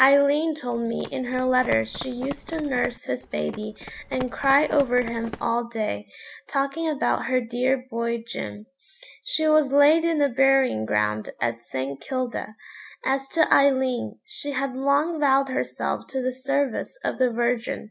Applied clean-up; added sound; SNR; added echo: none; Run; 15 dB; none.